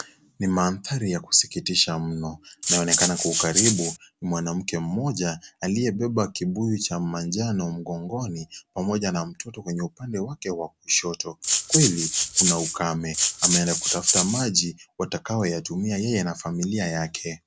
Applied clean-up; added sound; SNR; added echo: none; Rattle (instrument); -3 dB; none.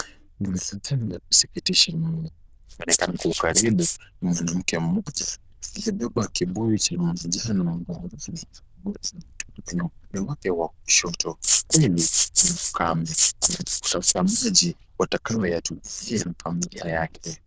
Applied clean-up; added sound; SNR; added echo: neural diffusion model UNIVERSE++.